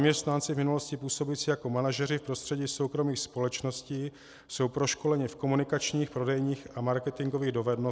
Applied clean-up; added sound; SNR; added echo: none; none; none; none.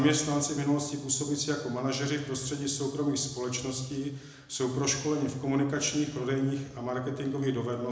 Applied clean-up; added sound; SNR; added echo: none; none; none; reverberation time 0.8 s.